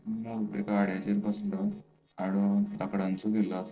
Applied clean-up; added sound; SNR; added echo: neural separator model SepFormer DNS4.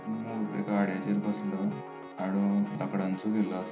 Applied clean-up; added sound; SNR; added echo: none; Piano; 12 dB; none.